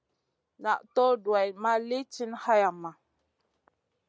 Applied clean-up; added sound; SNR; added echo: none; none; none; none.